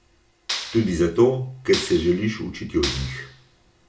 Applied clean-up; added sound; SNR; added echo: none; Clapping; 11 dB; reverberation time 0.2 s.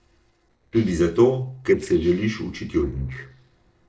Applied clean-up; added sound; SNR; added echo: neural separator model SepFormer DNS4.